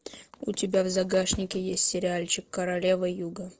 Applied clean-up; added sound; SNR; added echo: neural separator model SepFormer DNS4.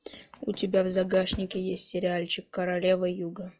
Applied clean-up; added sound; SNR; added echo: classical method log-MMSE.